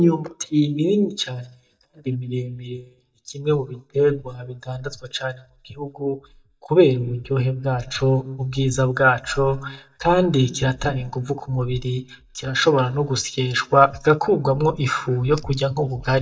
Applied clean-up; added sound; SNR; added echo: neural mask model DeepFilterNet 3.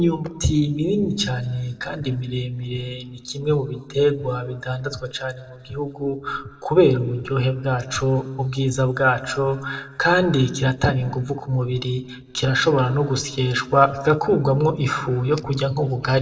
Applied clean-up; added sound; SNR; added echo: neural separator model SepFormer DNS4.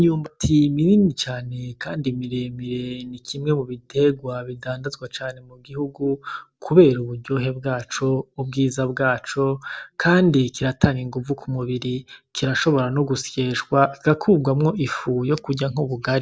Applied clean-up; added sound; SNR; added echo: none; none; none; none.